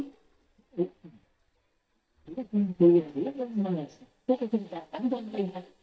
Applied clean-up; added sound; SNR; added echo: neural mask model DeepFilterNet 3.